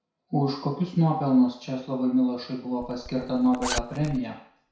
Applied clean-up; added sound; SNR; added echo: none; Zipper (clothing); 9 dB; reverberation time 0.6 s.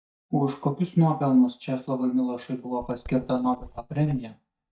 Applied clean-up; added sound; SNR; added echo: neural mask model DeepFilterNet 3.